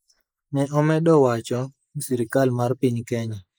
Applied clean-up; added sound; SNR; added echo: neural mask model Resemble Enhance denoiser.